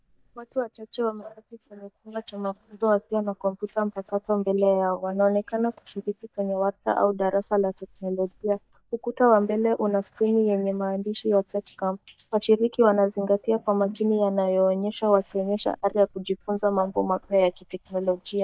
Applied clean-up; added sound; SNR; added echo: neural mask model DeepFilterNet 3.